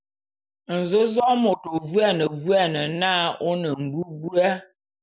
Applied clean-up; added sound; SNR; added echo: none; none; none; none.